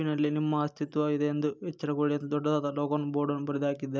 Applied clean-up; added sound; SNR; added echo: none; none; none; none.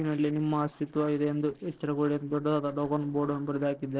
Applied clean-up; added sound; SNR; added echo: neural separator model SepFormer DNS4.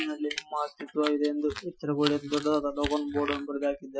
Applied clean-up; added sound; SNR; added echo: classical method Wiener filter.